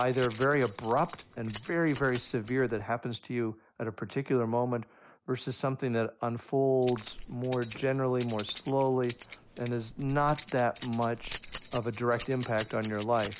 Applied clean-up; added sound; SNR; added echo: none; Keys jangling; 14 dB; none.